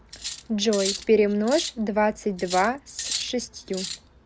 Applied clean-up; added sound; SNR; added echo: none; Cutlery, silverware; 10 dB; none.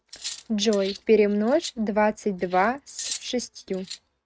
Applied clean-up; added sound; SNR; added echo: neural mask model RNNoise.